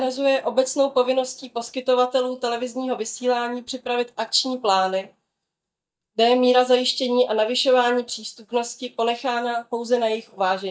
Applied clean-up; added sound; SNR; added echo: neural mask model DeepFilterNet 3.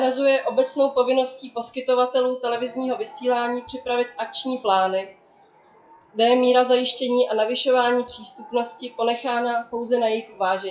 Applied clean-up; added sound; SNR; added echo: classical method WPE with log-MMSE.